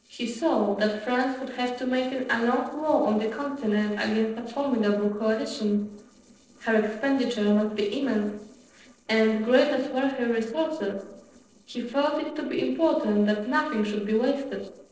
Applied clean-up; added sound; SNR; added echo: neural separator model SepFormer DNS4.